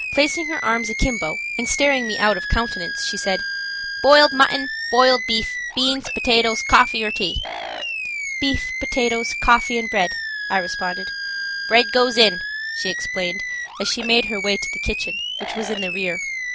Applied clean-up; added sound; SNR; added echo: none; Animal; 6 dB; none.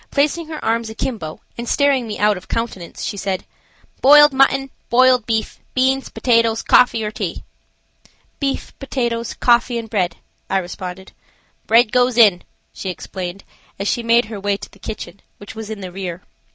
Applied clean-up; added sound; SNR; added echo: none; none; none; none.